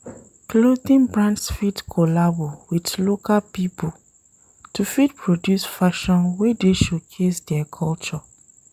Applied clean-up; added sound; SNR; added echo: none; none; none; none.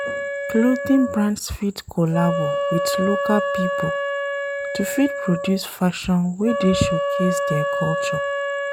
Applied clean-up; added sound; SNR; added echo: none; Wind instrument, woodwind instrument; 2 dB; none.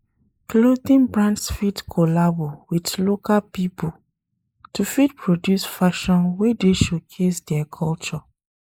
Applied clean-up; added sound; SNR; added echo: neural mask model Resemble Enhance denoiser.